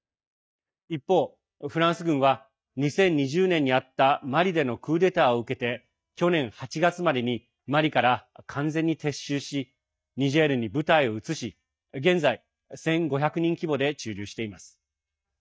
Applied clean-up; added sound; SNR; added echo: neural mask model DeepFilterNet 3.